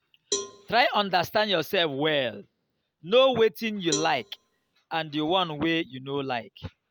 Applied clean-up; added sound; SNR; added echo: none; Cowbell; 13 dB; none.